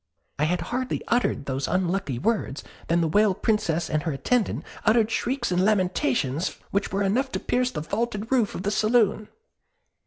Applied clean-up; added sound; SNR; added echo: none; none; none; none.